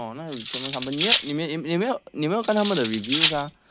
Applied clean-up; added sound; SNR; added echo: none; Cutlery, silverware; 1 dB; none.